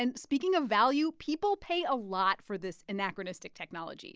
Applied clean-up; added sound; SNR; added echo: none; none; none; none.